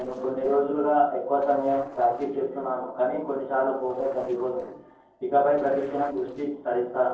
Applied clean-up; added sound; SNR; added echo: neural separator model SepFormer DNS4.